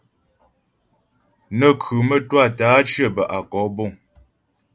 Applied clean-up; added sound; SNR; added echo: none; none; none; none.